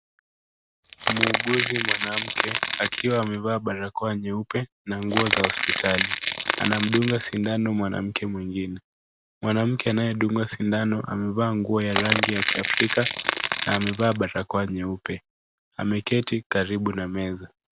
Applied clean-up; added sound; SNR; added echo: none; Crackle / Crushing; 1 dB; none.